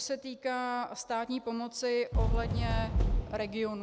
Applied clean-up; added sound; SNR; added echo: none; Fireworks; -1 dB; none.